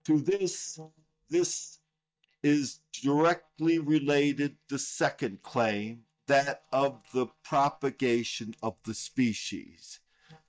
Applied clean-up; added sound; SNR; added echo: neural mask model DeepFilterNet 3.